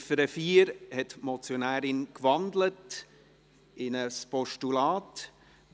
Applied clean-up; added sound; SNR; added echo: none; none; none; none.